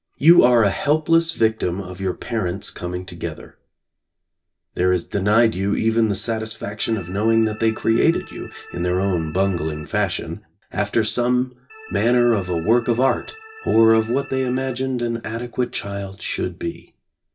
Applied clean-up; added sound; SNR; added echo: none; Organ; 19 dB; reverberation time 0.1 s.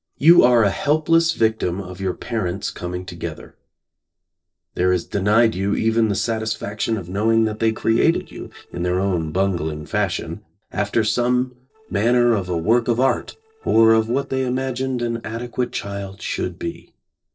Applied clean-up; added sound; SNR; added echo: neural separator model SepFormer DNS4.